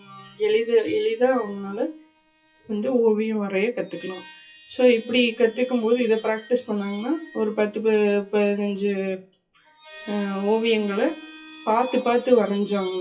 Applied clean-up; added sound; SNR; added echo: classical method WPE with log-MMSE.